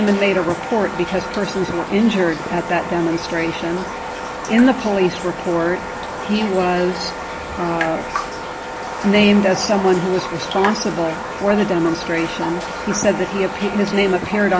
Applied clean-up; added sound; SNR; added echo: none; Raindrop + Wind instrument, woodwind instrument; 7 dB; none.